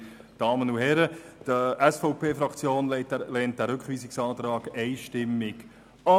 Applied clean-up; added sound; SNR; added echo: none; none; none; none.